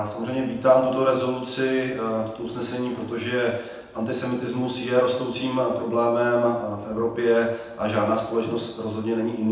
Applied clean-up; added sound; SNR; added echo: none; none; none; reverberation time 0.8 s.